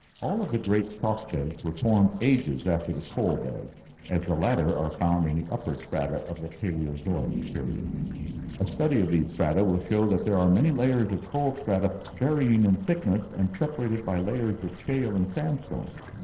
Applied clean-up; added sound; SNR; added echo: neural separator model SepFormer DNS4.